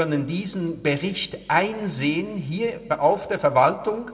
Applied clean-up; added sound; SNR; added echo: none; none; none; reverberation time 1.4 s.